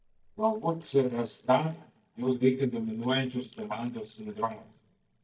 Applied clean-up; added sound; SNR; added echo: neural mask model DeepFilterNet 3.